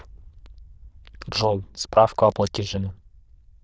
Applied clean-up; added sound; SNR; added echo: neural diffusion model UNIVERSE++.